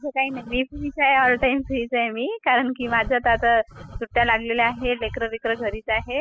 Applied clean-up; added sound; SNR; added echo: classical method spectral subtraction.